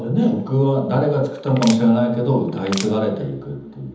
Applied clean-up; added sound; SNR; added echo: none; Crushing; 13 dB; reverberation time 1.3 s.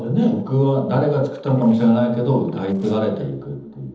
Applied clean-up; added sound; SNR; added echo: neural separator model SepFormer DNS4.